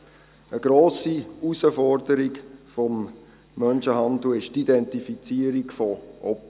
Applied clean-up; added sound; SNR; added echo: none; none; none; none.